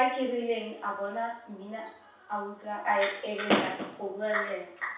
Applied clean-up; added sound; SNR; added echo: none; none; none; reverberation time 0.7 s.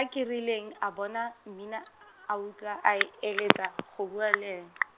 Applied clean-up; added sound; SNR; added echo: none; none; none; none.